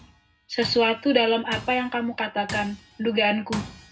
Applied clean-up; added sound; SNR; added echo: none; Tools; 15 dB; reverberation time 0.3 s.